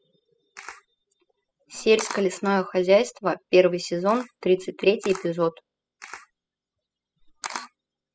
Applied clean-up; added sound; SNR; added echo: classical method spectral subtraction.